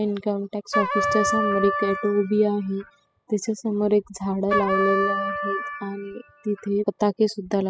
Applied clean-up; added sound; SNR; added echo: classical method spectral subtraction.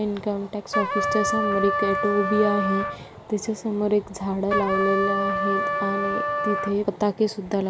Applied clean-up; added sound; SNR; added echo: none; Trumpet; 1 dB; none.